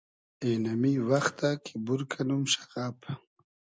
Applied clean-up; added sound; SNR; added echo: none; none; none; none.